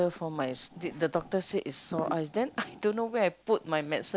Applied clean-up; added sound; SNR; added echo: none; none; none; none.